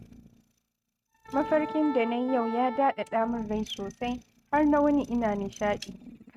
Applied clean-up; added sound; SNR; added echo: neural mask model RNNoise.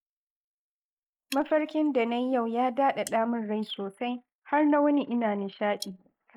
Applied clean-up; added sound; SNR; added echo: neural mask model Resemble Enhance denoiser.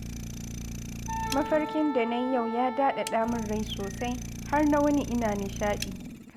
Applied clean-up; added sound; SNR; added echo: none; Wind instrument, woodwind instrument + Idling; 7 dB; none.